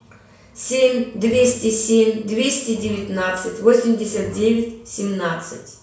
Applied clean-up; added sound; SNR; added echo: none; Bowed string instrument; 19 dB; reverberation time 0.6 s.